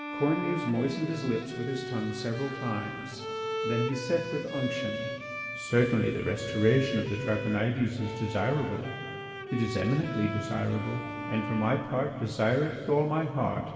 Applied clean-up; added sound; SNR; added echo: none; Bowed string instrument; 8 dB; reverberation time 2.4 s.